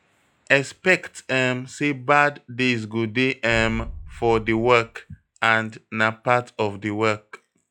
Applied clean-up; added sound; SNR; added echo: classical method log-MMSE.